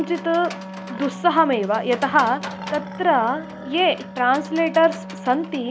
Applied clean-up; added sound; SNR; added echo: none; Wind instrument, woodwind instrument + Livestock, farm animals, working animals; 12 dB; none.